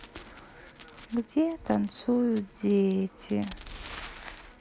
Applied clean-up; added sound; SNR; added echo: none; none; none; none.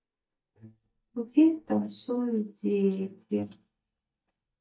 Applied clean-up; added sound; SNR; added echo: neural mask model DeepFilterNet 3.